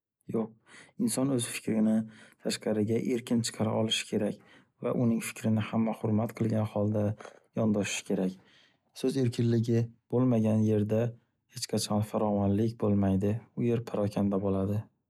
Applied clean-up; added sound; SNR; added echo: none; none; none; none.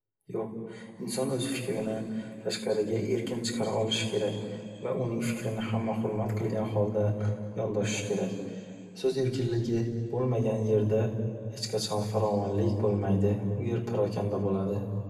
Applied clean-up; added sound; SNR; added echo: none; none; none; reverberation time 2.1 s.